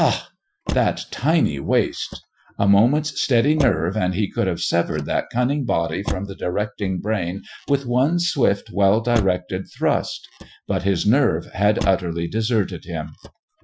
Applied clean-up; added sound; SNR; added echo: classical method Wiener filter.